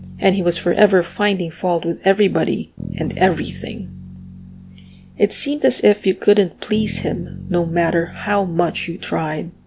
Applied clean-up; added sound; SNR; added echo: none; Bass guitar; 15 dB; none.